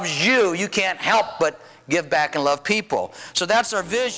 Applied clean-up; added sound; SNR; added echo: none; none; none; none.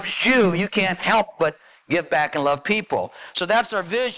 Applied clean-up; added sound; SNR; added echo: neural mask model Resemble Enhance denoiser.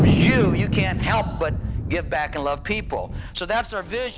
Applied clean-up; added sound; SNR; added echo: none; Thunder; -2 dB; none.